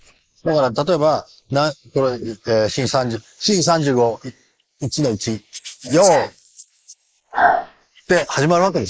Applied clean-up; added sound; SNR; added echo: neural mask model Resemble Enhance denoiser.